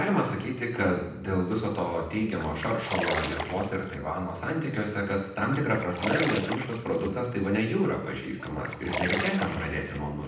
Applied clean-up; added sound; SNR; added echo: none; Splash, splatter; 6 dB; reverberation time 0.8 s.